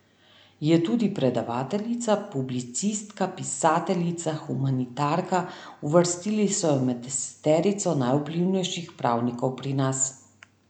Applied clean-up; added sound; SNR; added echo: none; none; none; none.